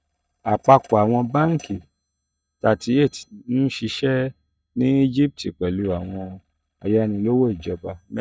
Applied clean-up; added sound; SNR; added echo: neural mask model DeepFilterNet 3.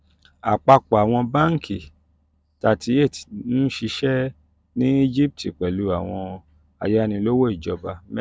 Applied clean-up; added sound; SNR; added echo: none; none; none; none.